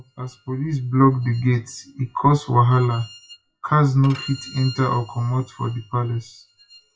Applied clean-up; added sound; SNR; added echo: classical method WPE with log-MMSE.